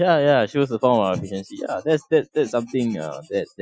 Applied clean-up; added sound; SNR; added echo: classical method Wiener filter.